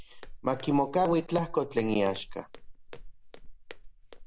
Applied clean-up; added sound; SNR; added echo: none; Walk, footsteps; 12 dB; none.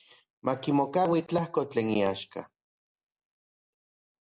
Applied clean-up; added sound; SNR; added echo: none; none; none; none.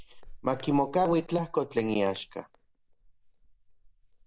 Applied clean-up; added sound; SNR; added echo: neural mask model DeepFilterNet 3.